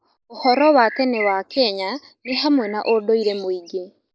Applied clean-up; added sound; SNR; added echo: neural mask model Resemble Enhance denoiser.